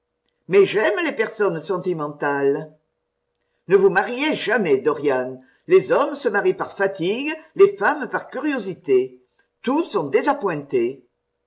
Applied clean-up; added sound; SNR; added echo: none; none; none; none.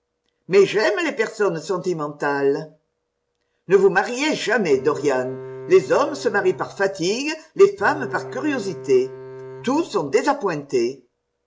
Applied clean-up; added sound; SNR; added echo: none; Bowed string instrument; 14 dB; none.